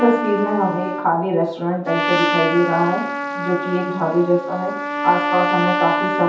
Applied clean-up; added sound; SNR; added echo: none; Trumpet; 3 dB; reverberation time 0.6 s.